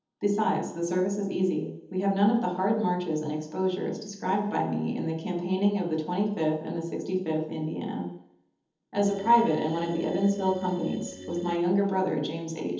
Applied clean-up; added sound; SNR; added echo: neural separator model SepFormer DNS4.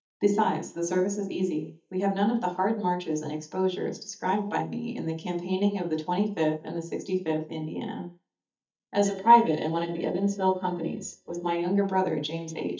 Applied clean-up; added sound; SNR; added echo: neural mask model DeepFilterNet 3.